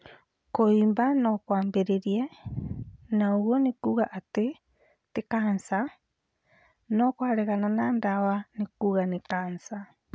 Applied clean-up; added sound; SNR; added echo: none; none; none; none.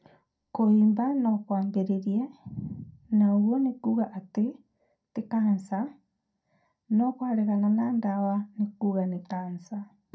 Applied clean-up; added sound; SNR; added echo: none; none; none; reverberation time 0.2 s.